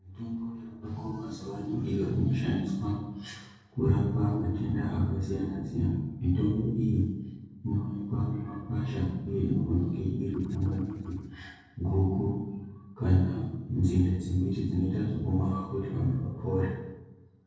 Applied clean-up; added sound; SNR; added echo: neural separator model SepFormer DNS4.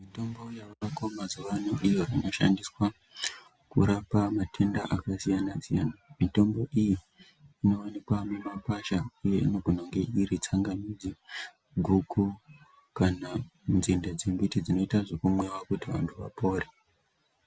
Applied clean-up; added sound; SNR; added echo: none; none; none; none.